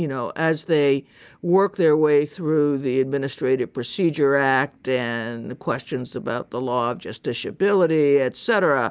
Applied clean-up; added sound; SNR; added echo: none; none; none; none.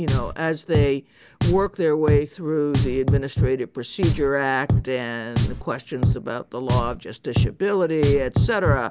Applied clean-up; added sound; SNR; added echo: none; Drum; 1 dB; none.